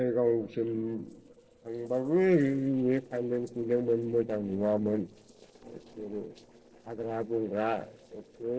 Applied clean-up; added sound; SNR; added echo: neural separator model SepFormer DNS4.